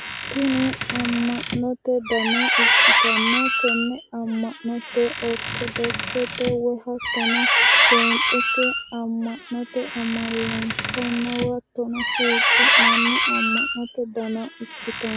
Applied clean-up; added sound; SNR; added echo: none; Squeak; -5 dB; none.